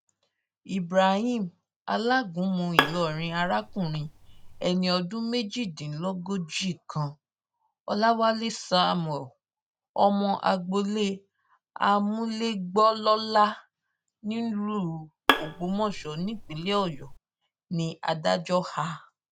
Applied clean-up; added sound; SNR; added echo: none; Bowed string instrument; 4 dB; none.